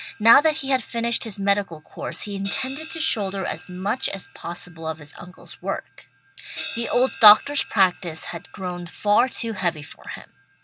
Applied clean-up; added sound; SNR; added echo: none; Crash cymbal; 16 dB; none.